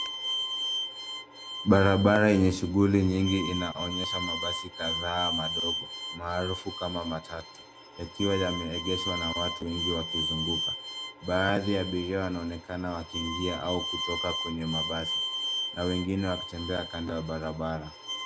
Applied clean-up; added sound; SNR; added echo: none; Bowed string instrument; 5 dB; none.